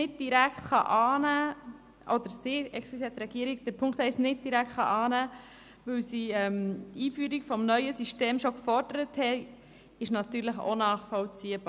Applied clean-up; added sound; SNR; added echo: none; none; none; none.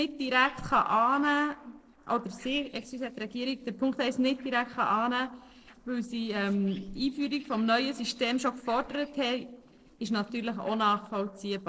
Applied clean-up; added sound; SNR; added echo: neural separator model SepFormer DNS4.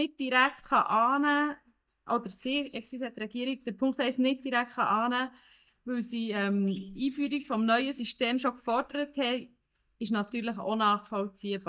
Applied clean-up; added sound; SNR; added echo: neural mask model DeepFilterNet 3.